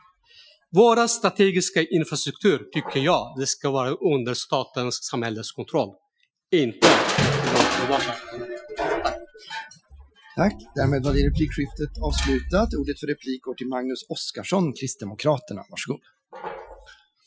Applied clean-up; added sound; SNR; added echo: classical method Wiener filter.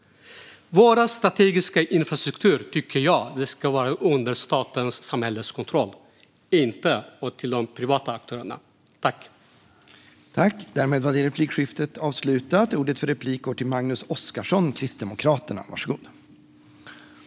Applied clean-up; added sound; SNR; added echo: none; none; none; none.